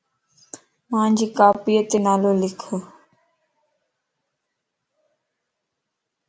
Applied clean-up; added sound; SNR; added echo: none; none; none; none.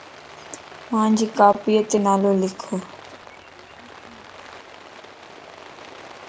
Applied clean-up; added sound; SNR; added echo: none; Rain; 18 dB; none.